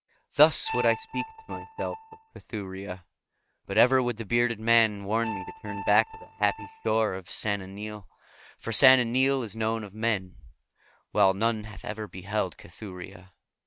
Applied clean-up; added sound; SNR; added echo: neural mask model RNNoise.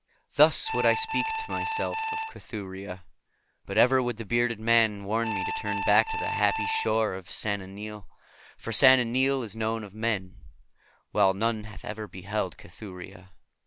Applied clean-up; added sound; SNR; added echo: none; Alarm; 3 dB; none.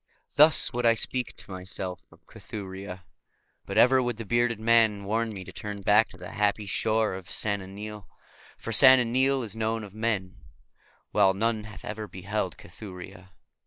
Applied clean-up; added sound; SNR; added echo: neural mask model Resemble Enhance denoiser.